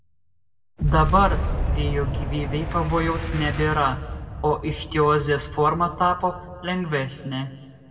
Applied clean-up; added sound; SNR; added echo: none; Boom; 5 dB; reverberation time 1.5 s.